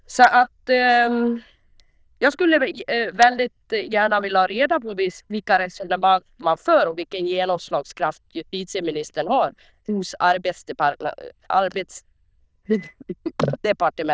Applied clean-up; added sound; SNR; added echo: neural diffusion model UNIVERSE++.